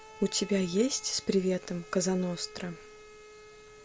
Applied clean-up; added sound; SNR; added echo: none; Bowed string instrument; 19 dB; none.